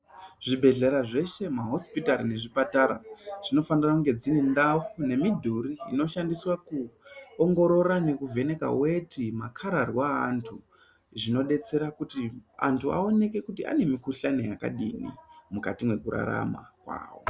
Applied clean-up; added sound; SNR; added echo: none; none; none; none.